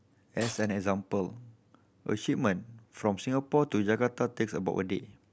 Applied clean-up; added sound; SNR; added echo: none; Shatter; 15 dB; none.